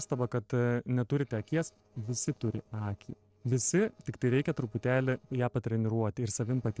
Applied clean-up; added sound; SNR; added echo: neural separator model SepFormer DNS4.